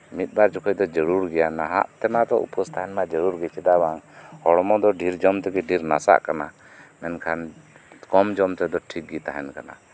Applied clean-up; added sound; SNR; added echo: none; none; none; none.